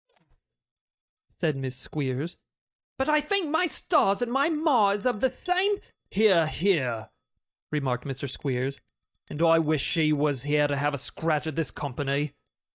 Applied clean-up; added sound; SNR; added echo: neural mask model DeepFilterNet 3.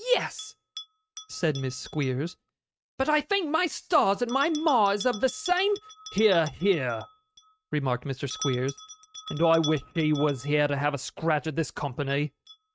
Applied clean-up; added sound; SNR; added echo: neural mask model RNNoise.